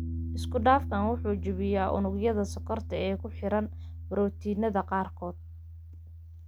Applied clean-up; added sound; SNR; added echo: none; Piano; 7 dB; none.